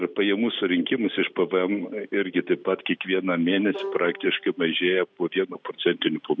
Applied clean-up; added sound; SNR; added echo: none; Bowed string instrument; 16 dB; none.